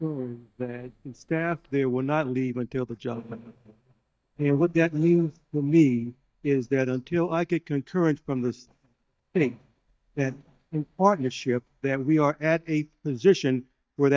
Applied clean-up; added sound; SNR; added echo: neural mask model DeepFilterNet 3.